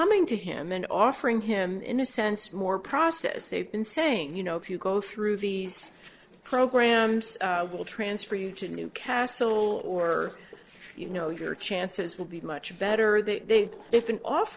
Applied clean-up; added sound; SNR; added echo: neural separator model SepFormer DNS4.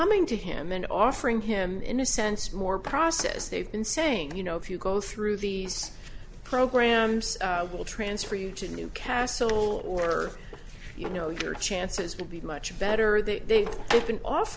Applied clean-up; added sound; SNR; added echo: none; Drawer open or close; 17 dB; none.